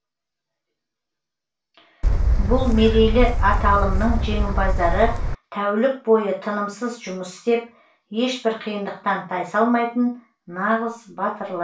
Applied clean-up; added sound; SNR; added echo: none; Gull, seagull / Wind; -3 dB; reverberation time 0.3 s.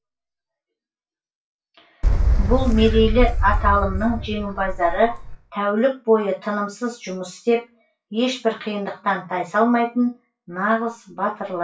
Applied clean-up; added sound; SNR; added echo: classical method WPE with log-MMSE.